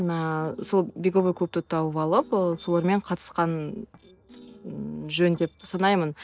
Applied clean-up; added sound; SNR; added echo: neural separator model SepFormer DNS4.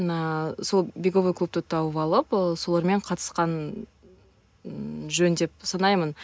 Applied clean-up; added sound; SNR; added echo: none; none; none; none.